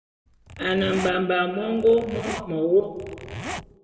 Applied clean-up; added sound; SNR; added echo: none; Zipper (clothing); 12 dB; reverberation time 1.8 s.